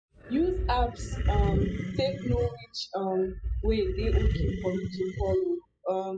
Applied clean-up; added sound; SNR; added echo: classical method spectral subtraction.